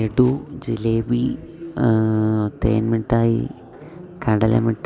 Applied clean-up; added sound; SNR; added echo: none; none; none; none.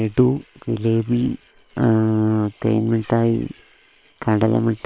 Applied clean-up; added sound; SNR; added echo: neural separator model SepFormer WHAM!.